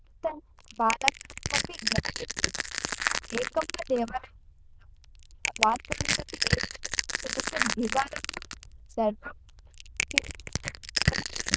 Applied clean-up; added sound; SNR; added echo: neural diffusion model UNIVERSE++.